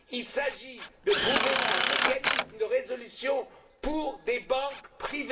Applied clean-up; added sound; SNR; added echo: none; Drill; -1 dB; reverberation time 0.4 s.